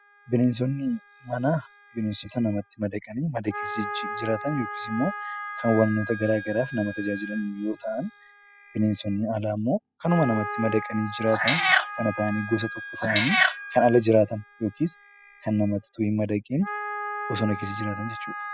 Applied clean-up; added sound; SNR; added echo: classical method spectral subtraction.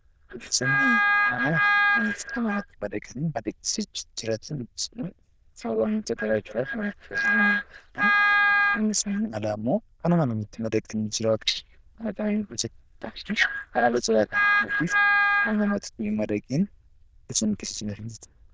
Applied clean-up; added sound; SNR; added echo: neural diffusion model UNIVERSE++.